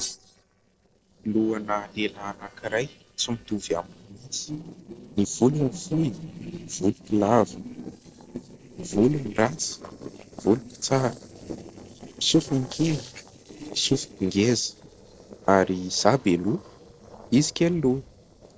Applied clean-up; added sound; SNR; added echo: neural separator model SepFormer DNS4.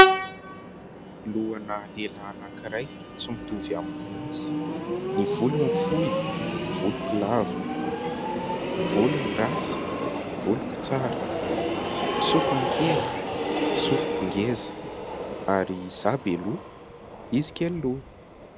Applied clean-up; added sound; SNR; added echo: none; Train; -2 dB; none.